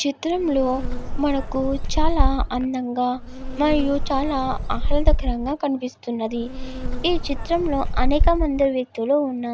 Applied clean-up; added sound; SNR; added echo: none; Insect; -2 dB; none.